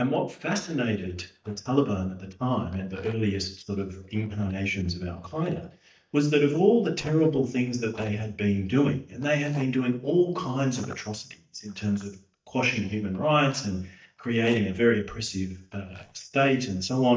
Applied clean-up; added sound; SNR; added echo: neural mask model DeepFilterNet 3.